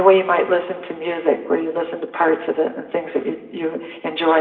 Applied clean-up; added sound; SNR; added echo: none; none; none; reverberation time 2.2 s.